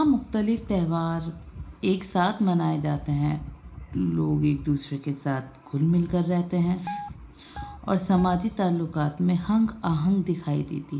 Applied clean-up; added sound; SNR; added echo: none; Guitar; 15 dB; reverberation time 0.4 s.